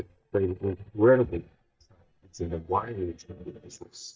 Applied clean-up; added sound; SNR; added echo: neural mask model DeepFilterNet 3.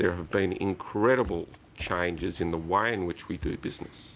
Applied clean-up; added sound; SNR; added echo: none; none; none; none.